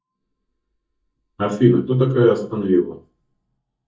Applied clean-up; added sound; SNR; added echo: neural mask model DeepFilterNet 3.